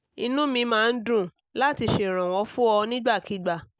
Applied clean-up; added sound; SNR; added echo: none; none; none; none.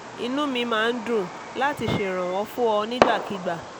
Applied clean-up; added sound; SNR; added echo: none; Fireworks; 5 dB; none.